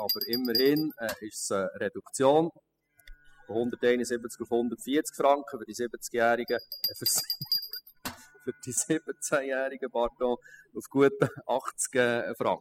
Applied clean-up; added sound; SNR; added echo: classical method spectral subtraction.